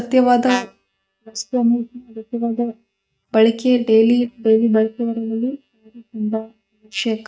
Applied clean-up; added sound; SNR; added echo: neural mask model DeepFilterNet 3.